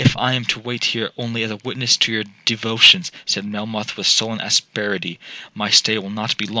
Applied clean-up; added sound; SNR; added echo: none; none; none; none.